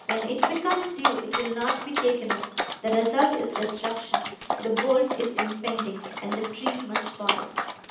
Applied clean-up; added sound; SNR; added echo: none; Dog; 1 dB; reverberation time 0.8 s.